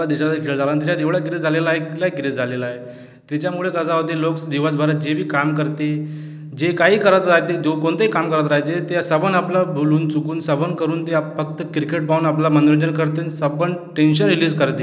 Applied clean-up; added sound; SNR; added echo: none; none; none; none.